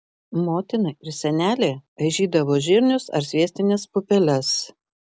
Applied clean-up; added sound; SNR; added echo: none; none; none; none.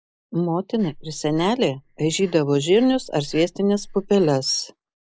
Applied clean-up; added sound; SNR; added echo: neural mask model Resemble Enhance denoiser.